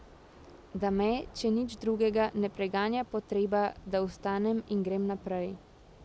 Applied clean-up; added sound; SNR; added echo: none; Thunder / Rain; 20 dB; none.